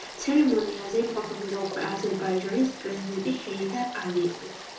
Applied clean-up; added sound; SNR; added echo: none; Stream / Frog; 13 dB; reverberation time 0.6 s.